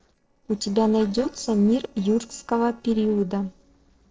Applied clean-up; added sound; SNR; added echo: neural separator model SepFormer DNS4.